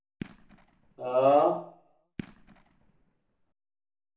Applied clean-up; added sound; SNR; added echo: none; Fireworks; 17 dB; reverberation time 0.7 s.